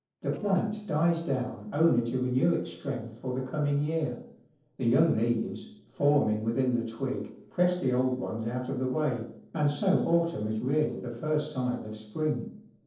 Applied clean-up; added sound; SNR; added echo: neural separator model SepFormer DNS4.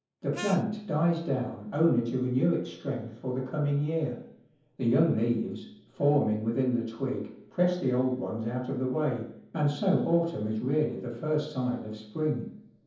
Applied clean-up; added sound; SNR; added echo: none; Harmonica; 12 dB; reverberation time 0.7 s.